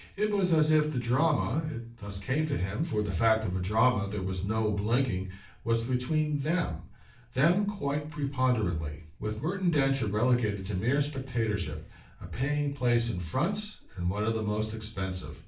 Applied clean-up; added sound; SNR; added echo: none; none; none; reverberation time 0.3 s.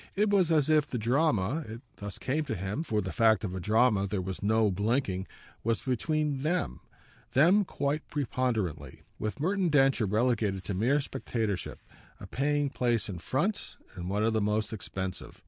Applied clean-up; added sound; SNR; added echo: none; none; none; none.